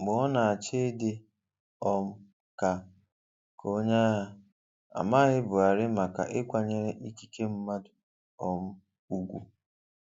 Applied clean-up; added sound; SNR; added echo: none; none; none; none.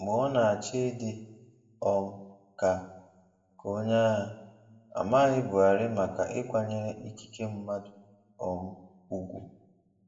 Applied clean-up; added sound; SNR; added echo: none; none; none; reverberation time 0.6 s.